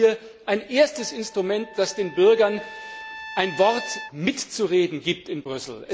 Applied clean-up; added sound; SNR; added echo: none; Trumpet; 14 dB; none.